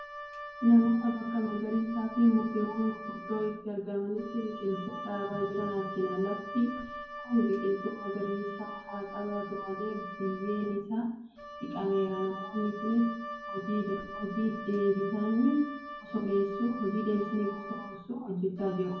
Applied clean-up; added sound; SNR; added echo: none; Wind instrument, woodwind instrument; 11 dB; reverberation time 0.9 s.